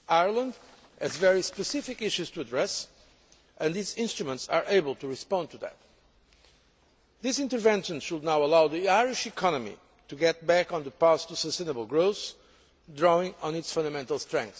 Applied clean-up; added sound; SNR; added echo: none; none; none; none.